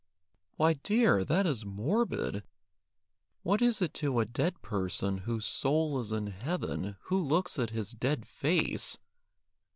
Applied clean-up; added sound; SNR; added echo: none; none; none; none.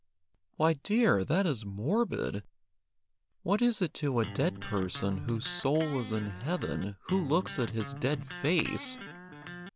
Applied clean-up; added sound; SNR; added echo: none; Electric guitar; 11 dB; none.